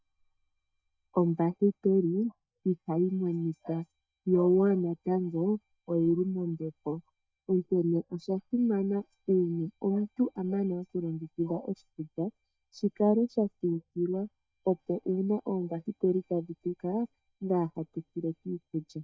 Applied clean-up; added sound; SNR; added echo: neural mask model DeepFilterNet 3.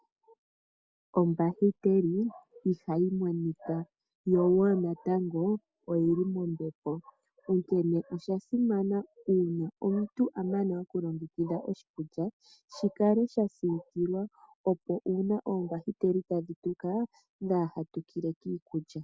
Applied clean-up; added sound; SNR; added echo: none; none; none; none.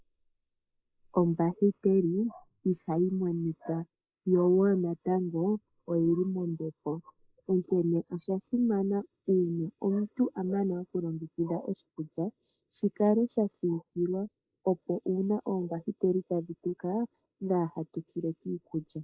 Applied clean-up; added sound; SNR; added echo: neural mask model Resemble Enhance denoiser.